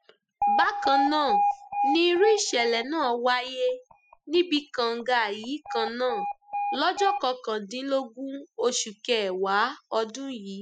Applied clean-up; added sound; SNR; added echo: classical method Wiener filter.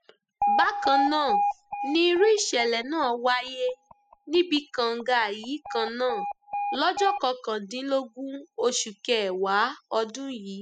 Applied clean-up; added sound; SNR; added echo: classical method spectral subtraction.